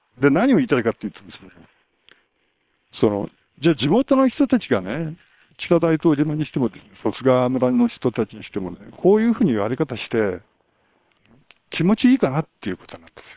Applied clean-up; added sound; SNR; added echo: neural separator model SepFormer WHAM!.